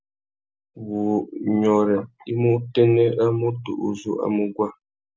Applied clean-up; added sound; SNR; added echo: none; none; none; none.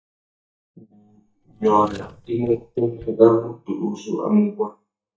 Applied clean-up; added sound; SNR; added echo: neural mask model DeepFilterNet 3.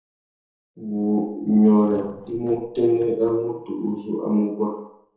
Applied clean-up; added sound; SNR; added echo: neural separator model SepFormer DNS4.